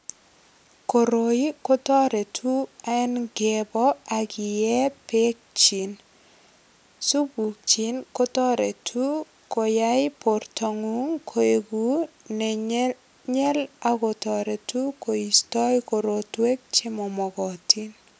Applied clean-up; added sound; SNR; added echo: none; none; none; none.